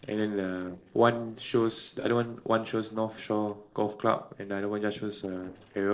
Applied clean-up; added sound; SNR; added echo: neural separator model SepFormer DNS4.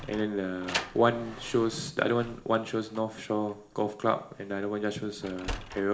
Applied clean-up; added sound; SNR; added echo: none; Sliding door; 12 dB; reverberation time 0.4 s.